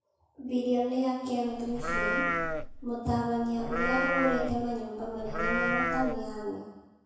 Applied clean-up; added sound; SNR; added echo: none; Livestock, farm animals, working animals; 0 dB; reverberation time 1.0 s.